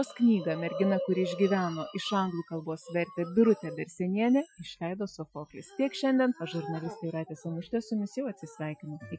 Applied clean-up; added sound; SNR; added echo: classical method Wiener filter.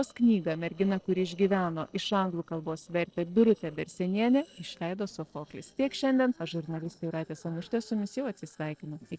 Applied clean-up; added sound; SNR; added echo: neural separator model SepFormer DNS4.